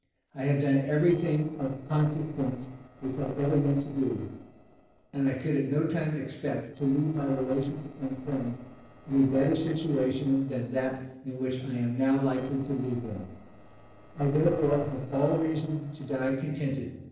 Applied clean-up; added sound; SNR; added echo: neural separator model SepFormer DNS4.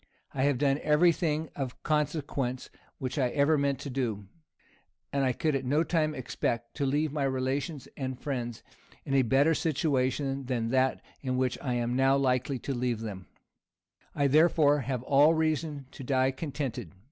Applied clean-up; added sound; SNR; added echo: none; none; none; none.